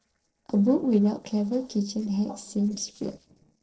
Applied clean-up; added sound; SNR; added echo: neural separator model SepFormer DNS4.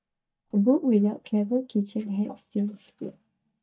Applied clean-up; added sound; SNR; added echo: neural mask model DeepFilterNet 3.